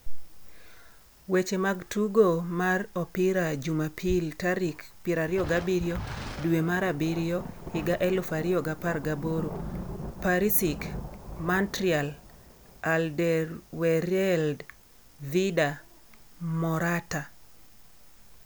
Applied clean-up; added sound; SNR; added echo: none; Thunder; 14 dB; none.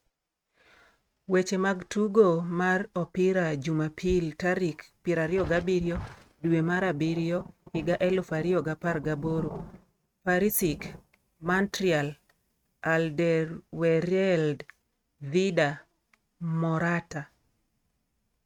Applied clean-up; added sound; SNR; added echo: neural mask model RNNoise.